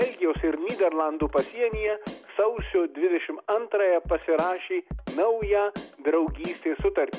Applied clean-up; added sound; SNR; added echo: none; Drum kit; 14 dB; none.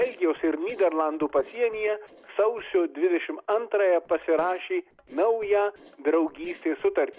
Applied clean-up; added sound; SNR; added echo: neural separator model SepFormer DNS4.